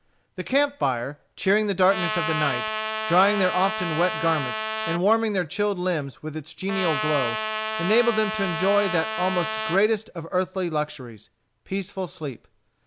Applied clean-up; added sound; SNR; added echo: none; Trumpet; 4 dB; none.